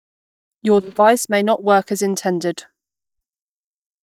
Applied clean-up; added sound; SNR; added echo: neural mask model DeepFilterNet 3.